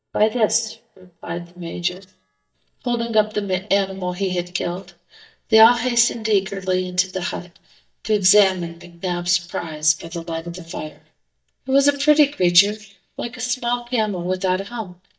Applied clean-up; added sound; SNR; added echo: neural mask model DeepFilterNet 3.